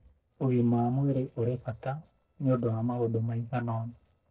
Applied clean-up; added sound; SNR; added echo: neural separator model SepFormer DNS4.